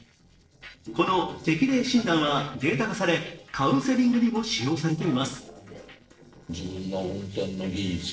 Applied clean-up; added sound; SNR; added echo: neural separator model SepFormer DNS4.